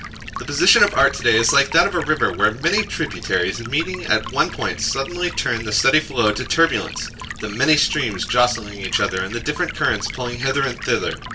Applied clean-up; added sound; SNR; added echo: none; Stream; 11 dB; reverberation time 0.2 s.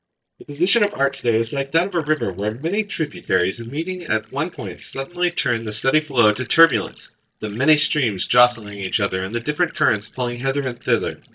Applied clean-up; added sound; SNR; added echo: neural mask model DeepFilterNet 3.